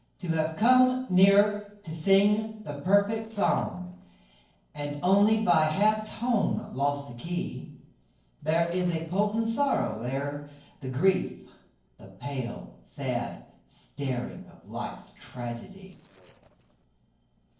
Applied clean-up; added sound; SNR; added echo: neural separator model SepFormer DNS4.